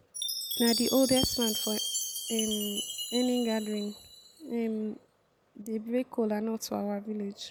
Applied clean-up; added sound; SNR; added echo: none; Chime; 5 dB; none.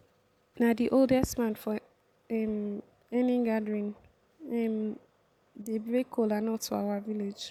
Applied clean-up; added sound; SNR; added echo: none; none; none; none.